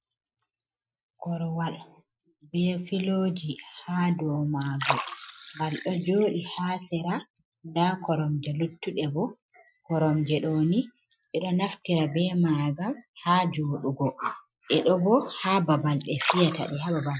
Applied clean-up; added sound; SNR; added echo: classical method Wiener filter.